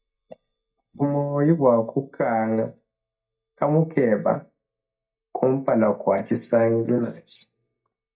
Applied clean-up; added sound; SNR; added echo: neural mask model DeepFilterNet 3.